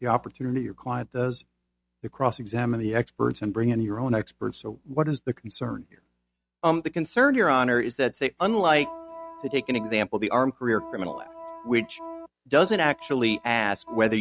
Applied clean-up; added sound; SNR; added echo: neural mask model RNNoise.